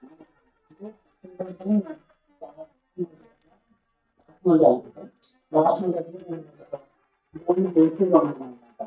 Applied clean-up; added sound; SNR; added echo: neural mask model DeepFilterNet 3.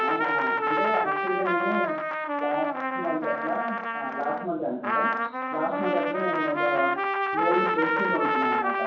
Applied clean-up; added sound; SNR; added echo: none; Trumpet; -3 dB; reverberation time 0.7 s.